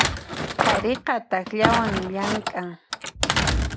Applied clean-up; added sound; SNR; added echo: none; Thump, thud; -2 dB; none.